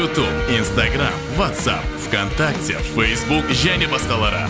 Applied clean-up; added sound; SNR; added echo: none; Wind instrument, woodwind instrument; 12 dB; none.